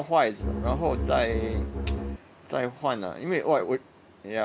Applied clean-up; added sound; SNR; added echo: none; Bowed string instrument; 1 dB; none.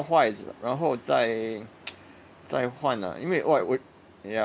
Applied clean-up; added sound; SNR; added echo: none; none; none; none.